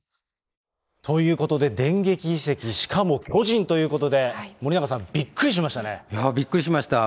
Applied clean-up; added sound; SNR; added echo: neural mask model Resemble Enhance denoiser.